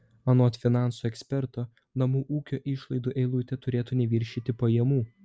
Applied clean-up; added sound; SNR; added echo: none; none; none; none.